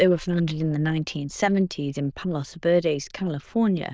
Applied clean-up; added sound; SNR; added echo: neural diffusion model UNIVERSE++.